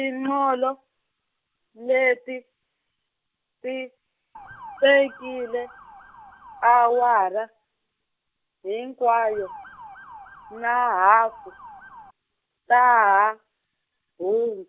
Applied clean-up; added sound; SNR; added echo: none; Motor vehicle (road) / Siren; 19 dB; none.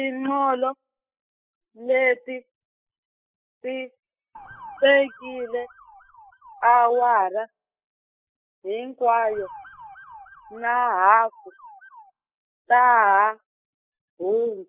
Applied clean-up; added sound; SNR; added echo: classical method spectral subtraction.